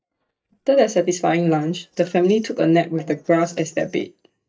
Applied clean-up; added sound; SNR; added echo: neural mask model DeepFilterNet 3.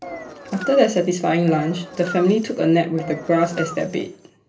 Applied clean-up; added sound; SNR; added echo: none; Engine; 15 dB; reverberation time 0.3 s.